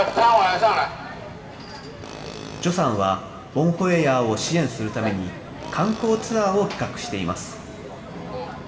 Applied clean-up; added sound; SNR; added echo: none; Tools; 17 dB; reverberation time 2.1 s.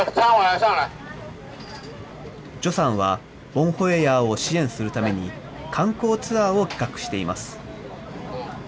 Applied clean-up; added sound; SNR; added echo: none; none; none; none.